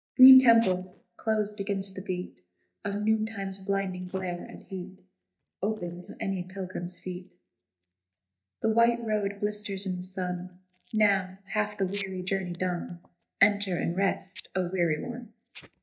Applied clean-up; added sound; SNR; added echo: neural mask model DeepFilterNet 3.